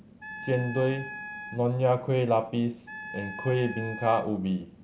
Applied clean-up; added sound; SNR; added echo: none; Wind instrument, woodwind instrument; 13 dB; none.